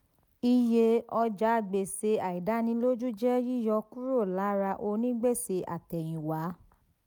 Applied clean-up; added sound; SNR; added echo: none; none; none; none.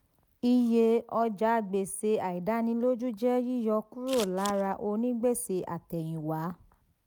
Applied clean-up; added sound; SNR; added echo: none; Scissors; 13 dB; none.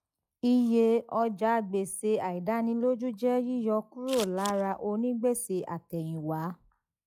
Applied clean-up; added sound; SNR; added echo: classical method log-MMSE.